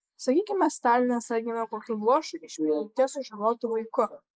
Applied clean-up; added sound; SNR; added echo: neural mask model Resemble Enhance denoiser.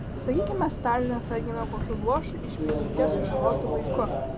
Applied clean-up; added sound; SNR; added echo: none; Subway, metro, underground; -1 dB; none.